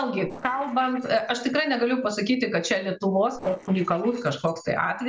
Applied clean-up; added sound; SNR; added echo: neural separator model SepFormer DNS4.